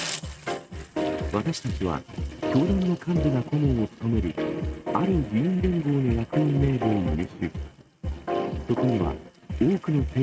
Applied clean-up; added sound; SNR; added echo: neural mask model RNNoise.